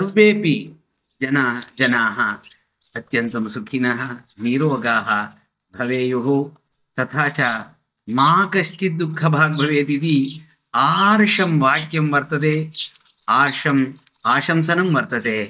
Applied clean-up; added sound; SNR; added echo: neural mask model DeepFilterNet 3.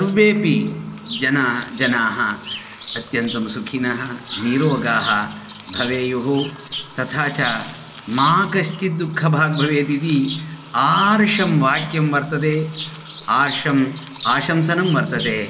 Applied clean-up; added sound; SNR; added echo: none; Bird vocalization, bird call, bird song; 15 dB; none.